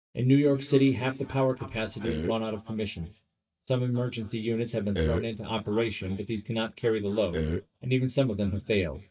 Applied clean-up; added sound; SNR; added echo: neural mask model DeepFilterNet 3.